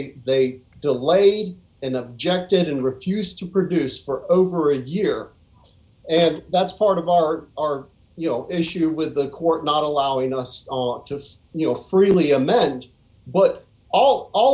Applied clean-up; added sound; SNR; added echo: none; none; none; none.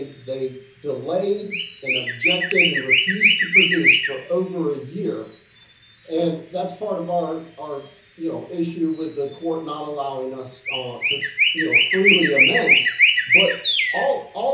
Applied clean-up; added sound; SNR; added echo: none; Chirp, tweet; -4 dB; reverberation time 0.8 s.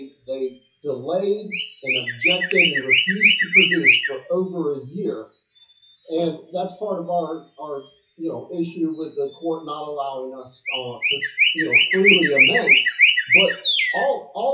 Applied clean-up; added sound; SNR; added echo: classical method WPE with log-MMSE.